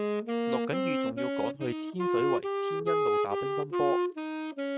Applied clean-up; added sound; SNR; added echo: neural mask model RNNoise.